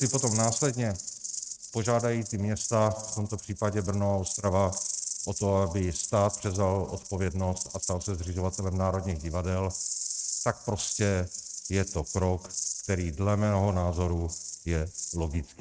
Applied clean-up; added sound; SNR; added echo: neural mask model RNNoise.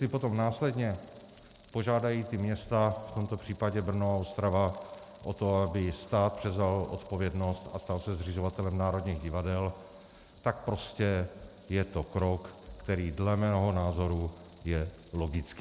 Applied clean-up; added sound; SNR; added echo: none; Insect; 0 dB; none.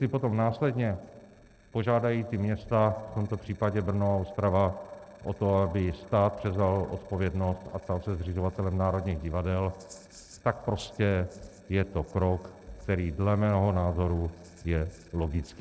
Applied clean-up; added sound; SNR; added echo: neural separator model SepFormer DNS4.